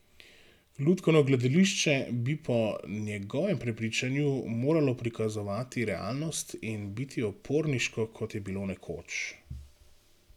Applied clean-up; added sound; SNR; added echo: none; none; none; none.